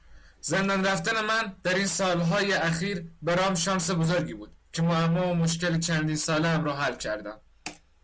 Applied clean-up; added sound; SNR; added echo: none; none; none; none.